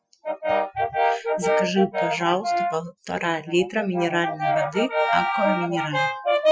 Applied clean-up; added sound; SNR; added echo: classical method Wiener filter.